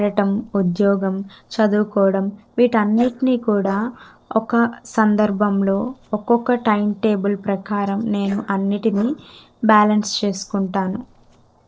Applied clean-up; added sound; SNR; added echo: neural separator model SepFormer DNS4.